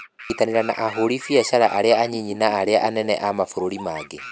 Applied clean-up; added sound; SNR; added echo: none; Animal; 17 dB; none.